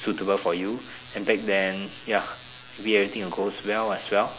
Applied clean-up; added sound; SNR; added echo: none; none; none; none.